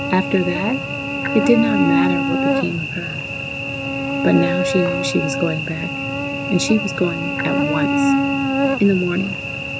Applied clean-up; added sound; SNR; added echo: none; Cricket / Buzz; -1 dB; none.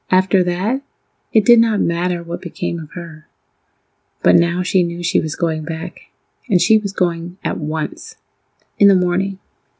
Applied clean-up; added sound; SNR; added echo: none; none; none; none.